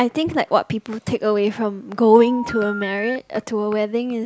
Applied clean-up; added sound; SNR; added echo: none; Telephone; 12 dB; none.